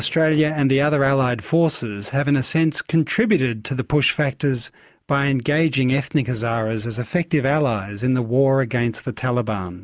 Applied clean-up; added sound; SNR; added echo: none; none; none; none.